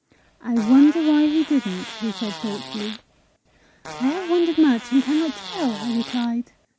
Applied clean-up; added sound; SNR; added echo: none; Fart; 15 dB; none.